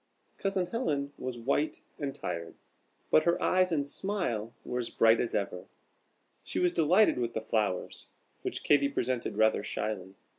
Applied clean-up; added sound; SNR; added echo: none; none; none; none.